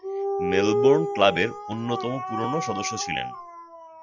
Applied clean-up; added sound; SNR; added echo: classical method log-MMSE.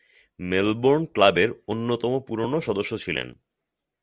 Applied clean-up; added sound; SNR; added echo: none; none; none; none.